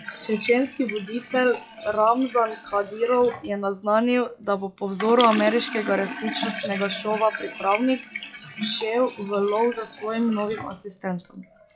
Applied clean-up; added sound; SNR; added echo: classical method log-MMSE.